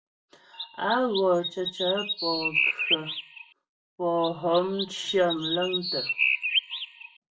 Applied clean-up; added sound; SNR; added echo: none; Chirp, tweet; 1 dB; reverberation time 0.2 s.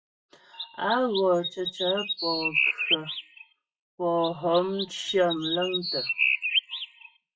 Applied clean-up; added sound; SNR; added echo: classical method WPE with log-MMSE.